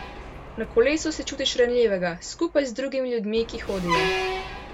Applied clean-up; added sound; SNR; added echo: none; Truck; 7 dB; none.